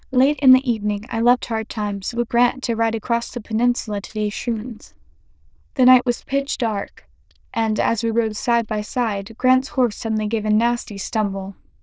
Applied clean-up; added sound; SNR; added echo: neural diffusion model UNIVERSE++.